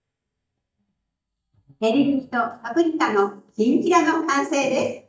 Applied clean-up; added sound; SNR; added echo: neural mask model DeepFilterNet 3.